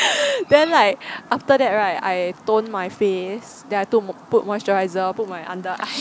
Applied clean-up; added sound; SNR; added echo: none; Chirp, tweet; 19 dB; none.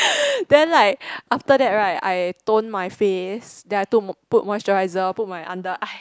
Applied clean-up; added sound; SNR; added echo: none; none; none; none.